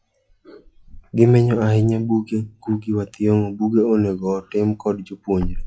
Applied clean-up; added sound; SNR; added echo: classical method log-MMSE.